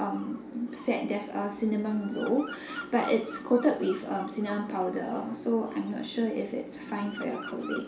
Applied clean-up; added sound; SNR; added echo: none; Bird vocalization, bird call, bird song; 17 dB; reverberation time 0.5 s.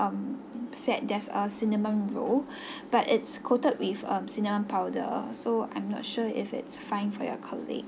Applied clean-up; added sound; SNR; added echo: none; none; none; none.